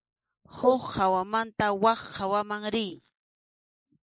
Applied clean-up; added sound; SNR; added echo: neural mask model Resemble Enhance denoiser.